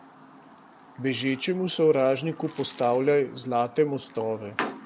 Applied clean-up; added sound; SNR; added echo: none; Chirp, tweet; 15 dB; none.